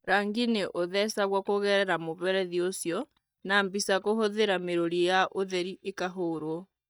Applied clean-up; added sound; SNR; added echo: neural mask model DeepFilterNet 3.